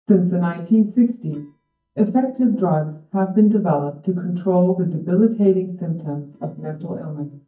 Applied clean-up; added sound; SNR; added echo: neural mask model DeepFilterNet 3.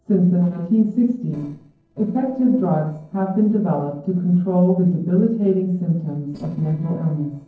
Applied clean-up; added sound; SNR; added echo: neural separator model SepFormer DNS4.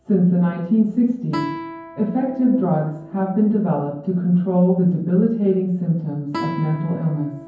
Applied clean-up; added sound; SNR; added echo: none; Guitar; 16 dB; reverberation time 0.9 s.